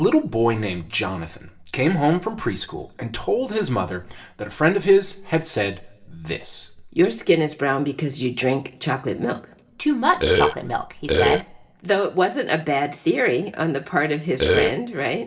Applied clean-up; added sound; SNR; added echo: none; Burping, eructation; -4 dB; reverberation time 0.4 s.